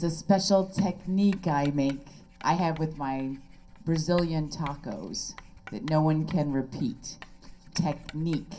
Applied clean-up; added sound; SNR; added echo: none; Writing; 18 dB; reverberation time 0.3 s.